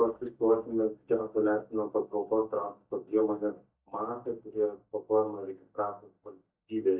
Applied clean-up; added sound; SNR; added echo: neural mask model DeepFilterNet 3.